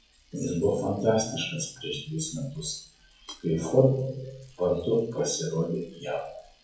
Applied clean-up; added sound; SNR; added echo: classical method WPE with log-MMSE.